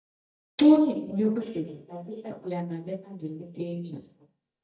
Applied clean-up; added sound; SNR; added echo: neural mask model DeepFilterNet 3.